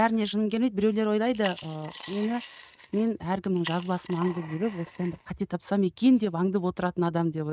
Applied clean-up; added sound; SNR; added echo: neural mask model RNNoise.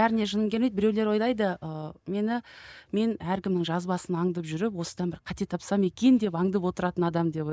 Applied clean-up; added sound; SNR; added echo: none; none; none; none.